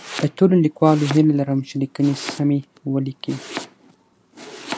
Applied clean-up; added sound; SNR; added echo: none; Domestic sounds, home sounds; 15 dB; none.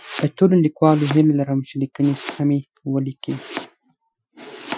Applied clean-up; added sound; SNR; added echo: classical method Wiener filter.